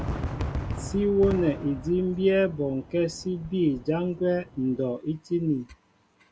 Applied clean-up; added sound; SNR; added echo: none; Fireworks; 10 dB; none.